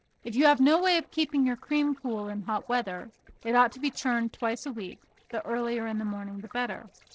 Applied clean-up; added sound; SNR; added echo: neural separator model SepFormer DNS4.